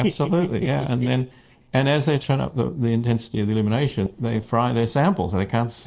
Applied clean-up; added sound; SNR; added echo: neural separator model SepFormer DNS4.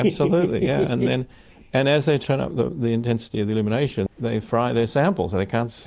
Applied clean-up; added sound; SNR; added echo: none; none; none; none.